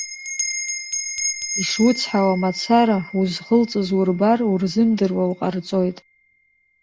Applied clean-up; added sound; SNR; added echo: none; Bell; 10 dB; none.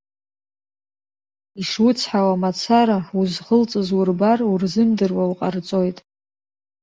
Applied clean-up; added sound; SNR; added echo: none; none; none; none.